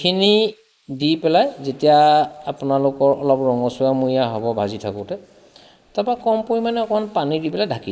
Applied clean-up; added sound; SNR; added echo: neural mask model Resemble Enhance denoiser.